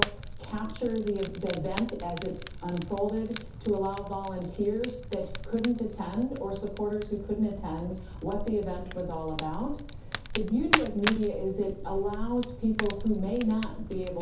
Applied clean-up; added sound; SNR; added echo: none; Fire; 4 dB; reverberation time 0.5 s.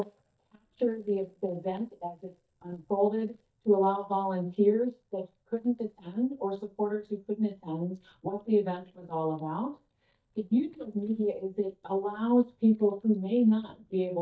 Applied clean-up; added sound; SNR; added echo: neural mask model DeepFilterNet 3.